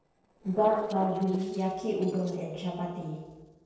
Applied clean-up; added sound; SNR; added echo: neural separator model SepFormer DNS4.